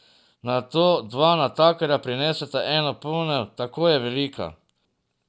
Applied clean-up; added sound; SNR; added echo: none; none; none; none.